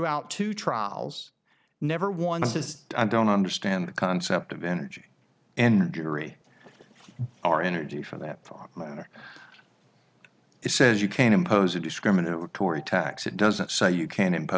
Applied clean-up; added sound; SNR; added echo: none; none; none; none.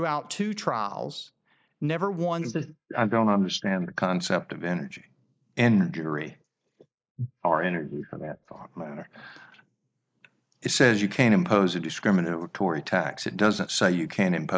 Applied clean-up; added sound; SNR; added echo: neural mask model Resemble Enhance denoiser.